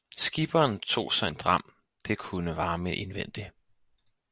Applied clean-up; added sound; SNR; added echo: none; none; none; none.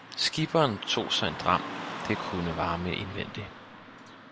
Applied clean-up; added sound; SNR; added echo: none; Car passing by / Traffic noise, roadway noise; 9 dB; none.